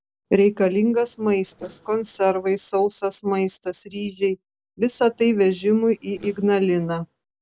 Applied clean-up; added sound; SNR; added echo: neural separator model SepFormer DNS4.